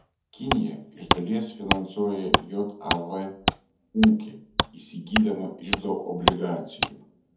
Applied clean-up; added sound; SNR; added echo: none; Wood; 1 dB; reverberation time 0.7 s.